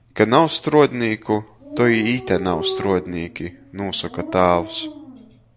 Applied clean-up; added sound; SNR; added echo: none; Dog; 13 dB; none.